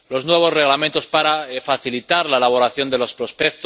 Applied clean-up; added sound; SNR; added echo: none; none; none; none.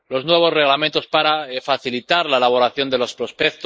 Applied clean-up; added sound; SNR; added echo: neural mask model Resemble Enhance denoiser.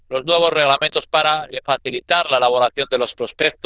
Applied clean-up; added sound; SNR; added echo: neural diffusion model UNIVERSE++.